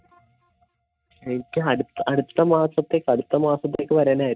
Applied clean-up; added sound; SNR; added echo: neural mask model RNNoise.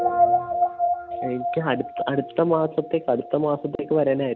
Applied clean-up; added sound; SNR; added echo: none; Guitar; 2 dB; none.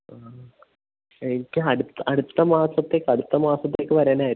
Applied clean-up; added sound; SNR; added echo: none; none; none; none.